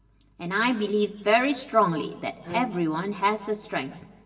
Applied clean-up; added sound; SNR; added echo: none; Bowed string instrument; 15 dB; reverberation time 2.3 s.